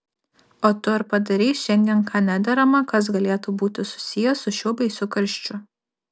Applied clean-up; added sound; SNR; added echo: none; none; none; none.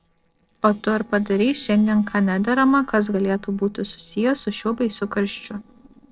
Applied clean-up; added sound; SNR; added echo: neural separator model SepFormer DNS4.